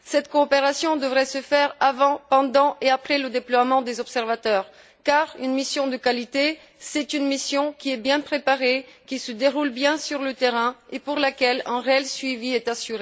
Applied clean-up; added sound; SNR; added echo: none; none; none; none.